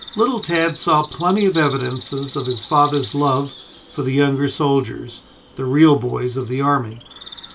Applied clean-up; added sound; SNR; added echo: none; Bird; 19 dB; reverberation time 0.2 s.